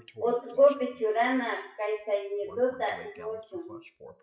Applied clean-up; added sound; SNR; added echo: classical method WPE with log-MMSE.